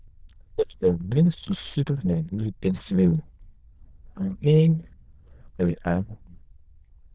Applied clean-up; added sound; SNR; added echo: neural diffusion model UNIVERSE++.